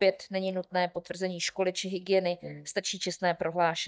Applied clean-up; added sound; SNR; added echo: neural mask model DeepFilterNet 3.